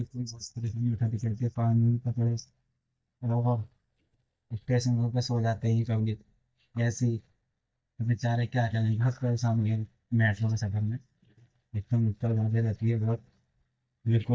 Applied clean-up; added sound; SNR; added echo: neural mask model DeepFilterNet 3.